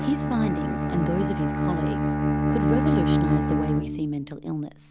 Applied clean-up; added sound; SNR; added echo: none; Bowed string instrument; -5 dB; none.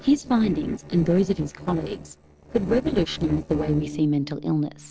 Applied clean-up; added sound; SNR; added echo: neural separator model SepFormer DNS4.